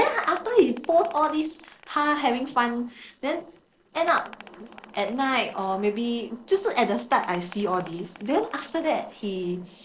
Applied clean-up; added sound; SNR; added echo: neural separator model SepFormer DNS4.